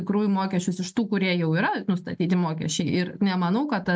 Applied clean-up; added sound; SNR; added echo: none; none; none; none.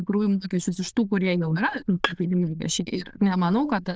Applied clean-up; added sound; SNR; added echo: neural diffusion model UNIVERSE++.